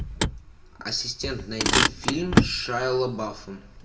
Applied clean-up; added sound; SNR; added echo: none; Motor vehicle (road); -3 dB; reverberation time 1.6 s.